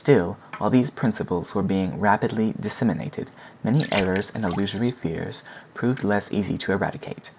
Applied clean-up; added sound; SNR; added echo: none; Water; 17 dB; none.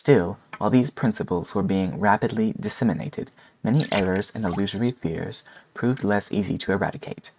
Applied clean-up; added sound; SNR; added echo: neural mask model RNNoise.